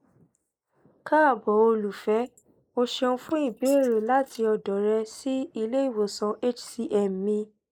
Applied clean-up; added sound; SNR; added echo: neural mask model Resemble Enhance denoiser.